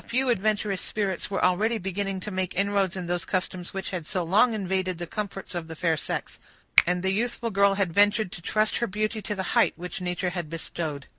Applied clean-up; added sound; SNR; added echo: neural mask model Resemble Enhance denoiser.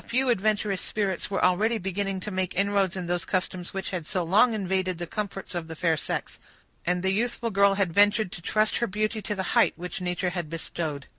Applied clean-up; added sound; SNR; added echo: none; none; none; none.